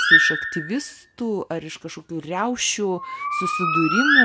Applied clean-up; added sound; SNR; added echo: none; Bird; -3 dB; none.